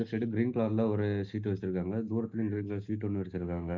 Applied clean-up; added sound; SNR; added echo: neural mask model DeepFilterNet 3.